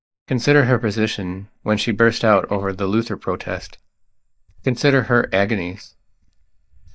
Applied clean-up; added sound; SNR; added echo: neural mask model DeepFilterNet 3.